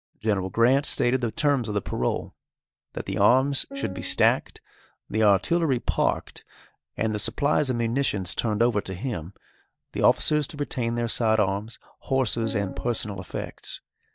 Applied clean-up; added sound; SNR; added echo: neural mask model DeepFilterNet 3.